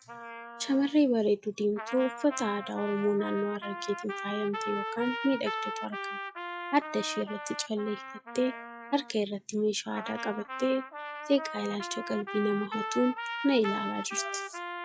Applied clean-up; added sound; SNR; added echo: classical method log-MMSE.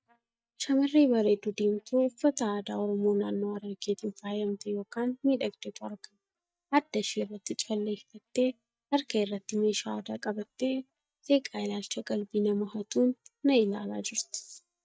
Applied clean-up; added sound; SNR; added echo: neural mask model DeepFilterNet 3.